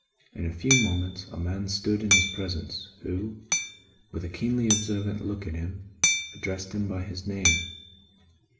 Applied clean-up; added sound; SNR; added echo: none; Hammer; 1 dB; reverberation time 0.9 s.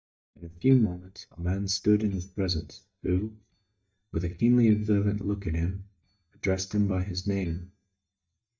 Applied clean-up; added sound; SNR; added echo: neural mask model DeepFilterNet 3.